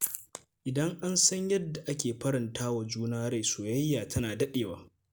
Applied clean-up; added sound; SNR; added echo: none; none; none; none.